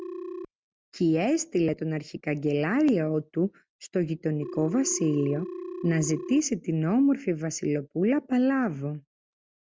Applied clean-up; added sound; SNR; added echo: neural mask model RNNoise.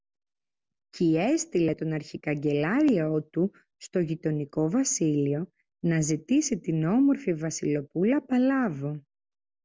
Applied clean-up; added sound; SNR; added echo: none; none; none; none.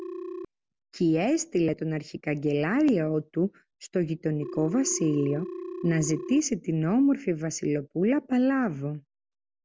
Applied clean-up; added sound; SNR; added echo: none; Telephone; 15 dB; none.